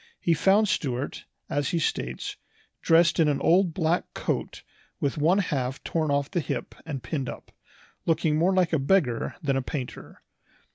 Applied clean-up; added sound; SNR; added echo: none; none; none; none.